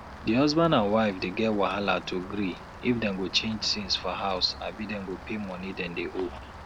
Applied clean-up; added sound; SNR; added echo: none; Rain; 14 dB; none.